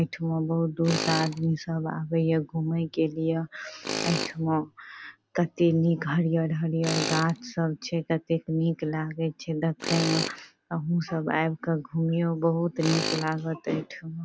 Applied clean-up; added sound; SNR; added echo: none; Tools; 10 dB; none.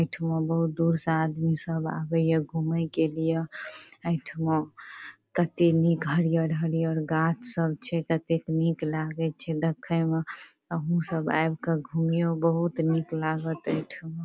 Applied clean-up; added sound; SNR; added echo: none; none; none; none.